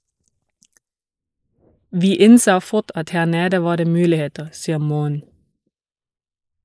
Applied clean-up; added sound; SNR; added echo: neural mask model Resemble Enhance denoiser.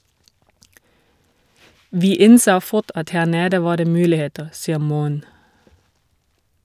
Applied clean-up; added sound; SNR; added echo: none; none; none; none.